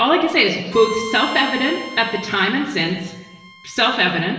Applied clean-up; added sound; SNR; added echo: none; Bowed string instrument; 14 dB; reverberation time 1.0 s.